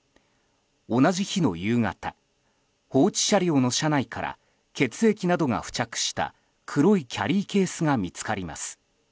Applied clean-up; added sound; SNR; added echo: none; none; none; none.